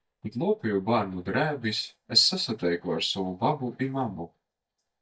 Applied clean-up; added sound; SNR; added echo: neural mask model DeepFilterNet 3.